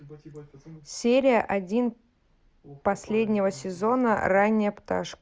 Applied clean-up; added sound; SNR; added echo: none; none; none; none.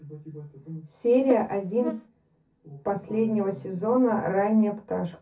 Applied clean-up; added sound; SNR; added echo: none; Buzz; 11 dB; reverberation time 0.3 s.